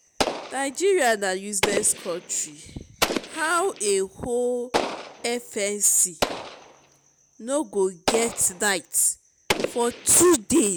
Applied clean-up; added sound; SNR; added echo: none; Explosion; 8 dB; none.